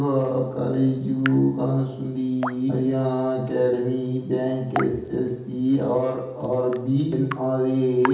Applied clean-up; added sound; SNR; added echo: none; Raindrop / Drip; 15 dB; reverberation time 0.8 s.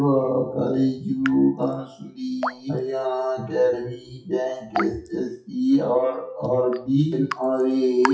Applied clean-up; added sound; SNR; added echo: classical method WPE with log-MMSE.